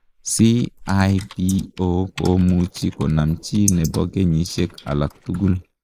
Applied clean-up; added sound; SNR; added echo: neural mask model Resemble Enhance denoiser.